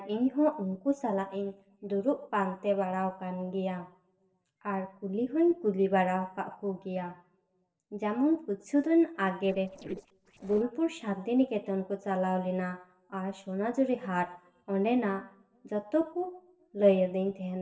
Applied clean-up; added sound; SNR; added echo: neural separator model SepFormer DNS4.